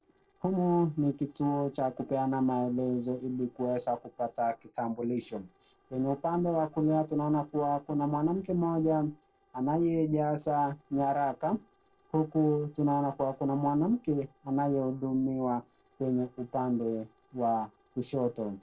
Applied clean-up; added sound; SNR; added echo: neural separator model SepFormer DNS4.